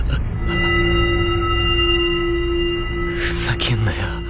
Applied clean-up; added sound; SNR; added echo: none; none; none; none.